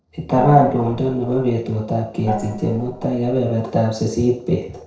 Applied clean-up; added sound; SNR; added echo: neural separator model SepFormer DNS4.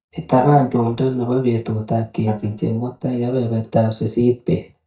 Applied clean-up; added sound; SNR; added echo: neural mask model DeepFilterNet 3.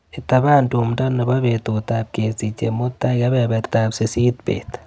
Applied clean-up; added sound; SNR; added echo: none; none; none; none.